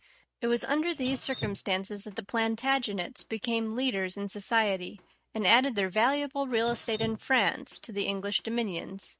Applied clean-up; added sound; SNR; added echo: neural mask model RNNoise.